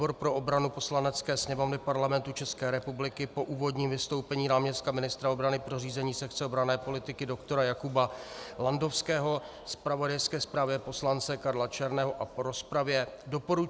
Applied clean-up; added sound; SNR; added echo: none; none; none; none.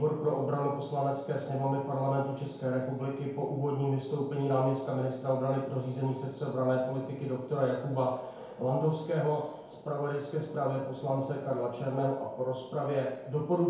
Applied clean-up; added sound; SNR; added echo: none; none; none; reverberation time 0.9 s.